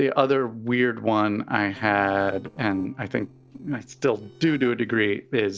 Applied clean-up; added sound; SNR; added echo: neural separator model SepFormer DNS4.